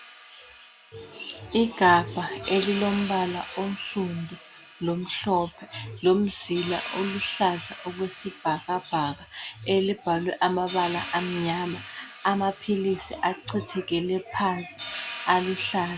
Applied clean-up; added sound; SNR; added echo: none; Hi-hat; 12 dB; none.